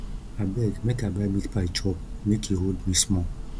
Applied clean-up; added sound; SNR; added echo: none; Church bell; 8 dB; none.